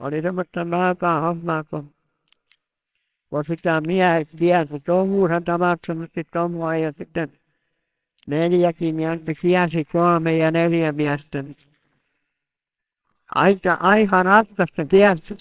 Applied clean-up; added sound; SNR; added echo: neural separator model SepFormer WHAMR!.